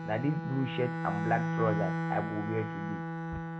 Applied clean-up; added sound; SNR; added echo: none; Bowed string instrument; 1 dB; none.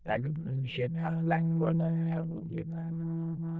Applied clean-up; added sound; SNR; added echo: neural diffusion model UNIVERSE++.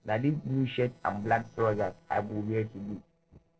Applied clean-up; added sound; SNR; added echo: neural separator model SepFormer DNS4.